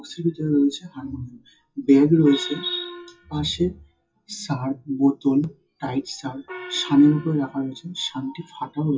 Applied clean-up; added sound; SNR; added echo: classical method WPE with log-MMSE.